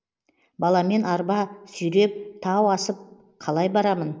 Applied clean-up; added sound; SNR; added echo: neural mask model Resemble Enhance denoiser.